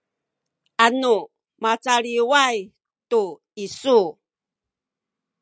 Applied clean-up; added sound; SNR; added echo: none; none; none; none.